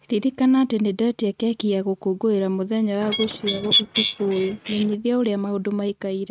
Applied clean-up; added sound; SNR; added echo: neural mask model RNNoise.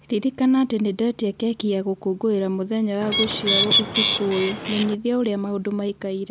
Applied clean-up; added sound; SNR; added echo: none; Bird; -1 dB; none.